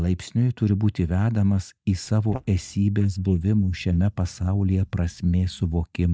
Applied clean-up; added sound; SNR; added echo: neural mask model DeepFilterNet 3.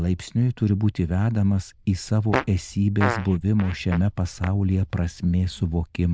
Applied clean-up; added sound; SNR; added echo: neural diffusion model UNIVERSE++.